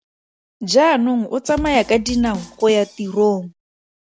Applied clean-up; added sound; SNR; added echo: none; Drum kit; 16 dB; none.